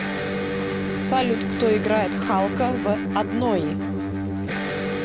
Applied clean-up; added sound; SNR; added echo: none; Electric guitar; 0 dB; none.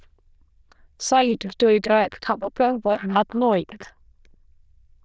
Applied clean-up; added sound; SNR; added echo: neural diffusion model UNIVERSE++.